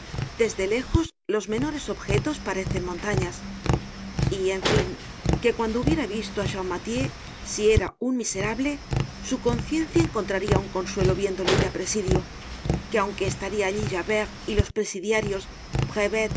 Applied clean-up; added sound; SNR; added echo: none; Tap; 2 dB; none.